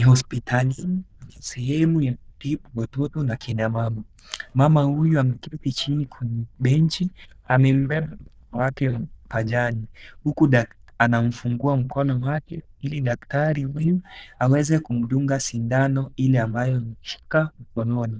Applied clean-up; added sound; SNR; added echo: neural diffusion model UNIVERSE++.